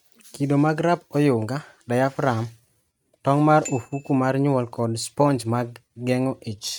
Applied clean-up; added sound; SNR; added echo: neural mask model RNNoise.